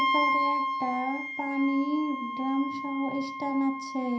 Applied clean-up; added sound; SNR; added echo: none; Wind instrument, woodwind instrument; 1 dB; reverberation time 0.6 s.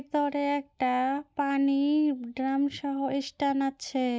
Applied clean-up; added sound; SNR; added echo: none; none; none; none.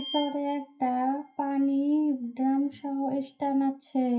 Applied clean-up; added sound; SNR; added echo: classical method WPE with log-MMSE.